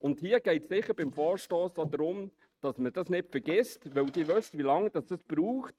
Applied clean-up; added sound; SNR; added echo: neural mask model RNNoise.